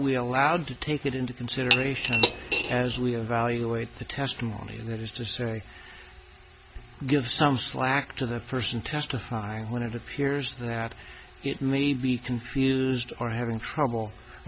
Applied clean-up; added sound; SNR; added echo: none; Cutlery, silverware / Dishes, pots, and pans; -1 dB; none.